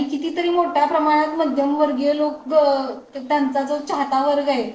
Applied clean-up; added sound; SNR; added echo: neural separator model SepFormer DNS4.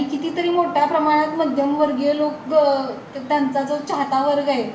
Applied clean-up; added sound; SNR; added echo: none; Traffic noise, roadway noise; 18 dB; reverberation time 0.4 s.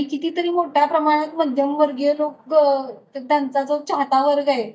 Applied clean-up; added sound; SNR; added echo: neural mask model DeepFilterNet 3.